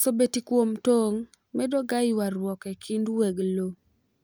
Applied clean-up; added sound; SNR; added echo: none; none; none; none.